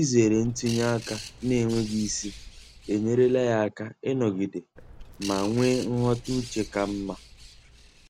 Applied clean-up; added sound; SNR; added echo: none; Bird; 15 dB; none.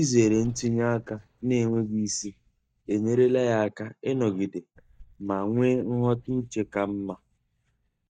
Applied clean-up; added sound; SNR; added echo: neural mask model DeepFilterNet 3.